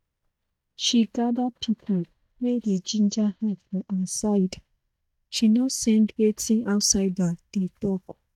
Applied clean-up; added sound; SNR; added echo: neural mask model DeepFilterNet 3.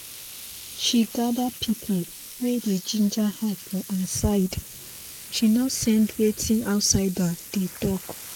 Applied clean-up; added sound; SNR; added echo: neural mask model Resemble Enhance denoiser.